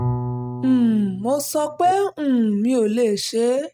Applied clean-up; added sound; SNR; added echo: neural mask model RNNoise.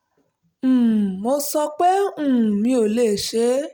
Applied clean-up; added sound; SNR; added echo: none; none; none; none.